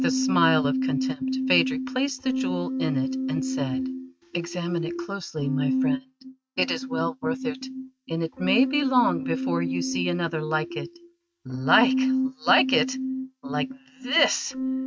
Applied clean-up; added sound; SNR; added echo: neural mask model RNNoise.